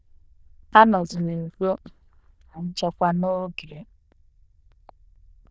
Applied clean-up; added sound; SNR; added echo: neural diffusion model UNIVERSE++.